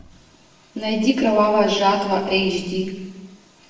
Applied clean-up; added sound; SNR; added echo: none; none; none; reverberation time 1.1 s.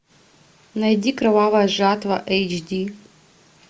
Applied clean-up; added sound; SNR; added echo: none; none; none; none.